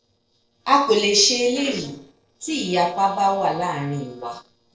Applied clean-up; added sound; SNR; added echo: neural separator model SepFormer DNS4.